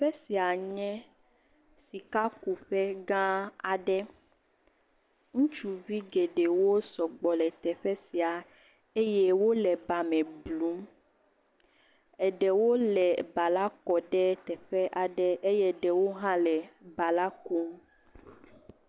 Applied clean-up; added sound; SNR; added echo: none; none; none; none.